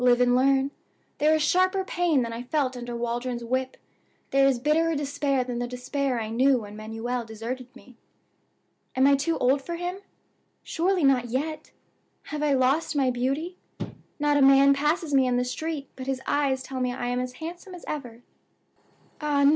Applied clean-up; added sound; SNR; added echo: none; none; none; none.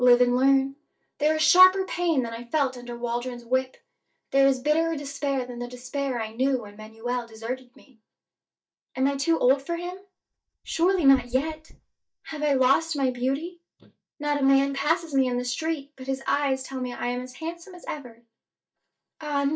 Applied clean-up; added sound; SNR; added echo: neural mask model DeepFilterNet 3.